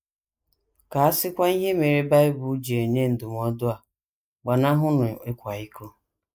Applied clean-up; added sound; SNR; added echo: neural mask model Resemble Enhance denoiser.